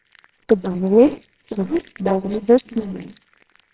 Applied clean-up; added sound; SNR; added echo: neural separator model SepFormer WHAMR!.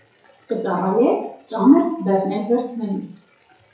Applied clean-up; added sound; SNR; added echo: classical method WPE with log-MMSE.